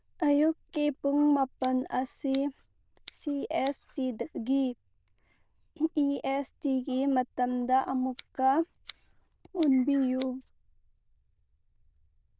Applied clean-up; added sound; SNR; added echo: neural diffusion model UNIVERSE++.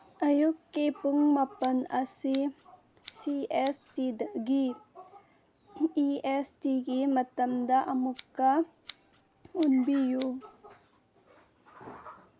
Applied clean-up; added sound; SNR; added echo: none; Scissors; 18 dB; none.